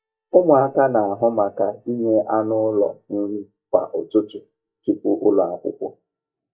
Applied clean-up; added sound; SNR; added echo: neural mask model DeepFilterNet 3.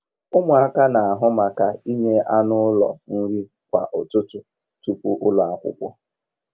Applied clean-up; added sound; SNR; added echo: none; none; none; none.